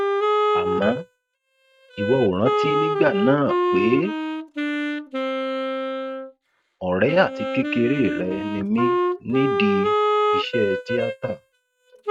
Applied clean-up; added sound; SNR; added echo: neural mask model RNNoise.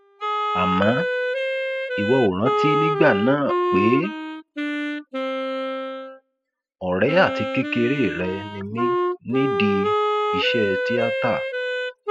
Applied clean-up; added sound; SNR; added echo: classical method spectral subtraction.